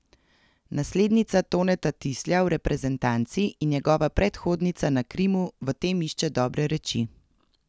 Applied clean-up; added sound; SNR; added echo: none; none; none; none.